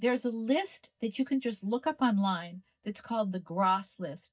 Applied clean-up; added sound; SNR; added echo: neural mask model DeepFilterNet 3.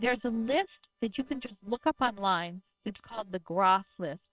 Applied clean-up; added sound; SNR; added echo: neural separator model SepFormer WHAMR!.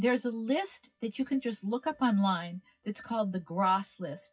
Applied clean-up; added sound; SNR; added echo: classical method WPE with log-MMSE.